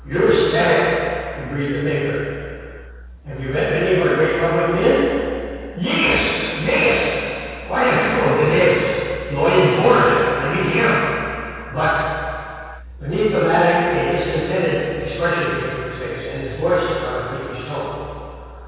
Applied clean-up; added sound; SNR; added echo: none; none; none; reverberation time 2.2 s.